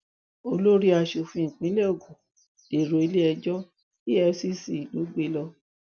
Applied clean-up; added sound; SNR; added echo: none; none; none; none.